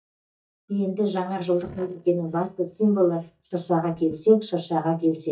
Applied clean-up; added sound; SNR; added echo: neural mask model DeepFilterNet 3.